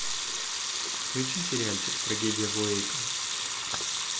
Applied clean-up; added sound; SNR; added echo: none; Sink (filling or washing) / Water tap, faucet / Liquid; -4 dB; none.